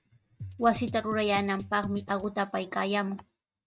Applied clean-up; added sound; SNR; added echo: neural mask model RNNoise.